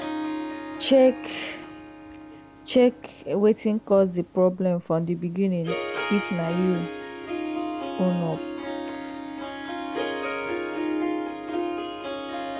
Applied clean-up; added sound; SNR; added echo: none; Harp; 6 dB; none.